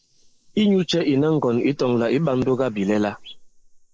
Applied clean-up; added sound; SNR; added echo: neural mask model Resemble Enhance denoiser.